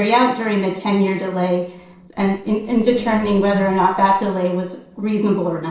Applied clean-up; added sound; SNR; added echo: neural separator model SepFormer DNS4.